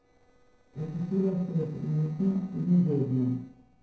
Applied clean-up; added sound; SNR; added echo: neural separator model SepFormer DNS4.